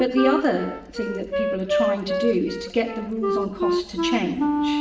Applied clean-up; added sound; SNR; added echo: none; Wind instrument, woodwind instrument; 1 dB; reverberation time 0.8 s.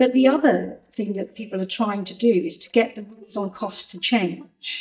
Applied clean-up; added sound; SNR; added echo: neural mask model DeepFilterNet 3.